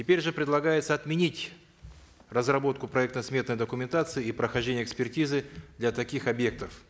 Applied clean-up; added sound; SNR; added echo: none; none; none; none.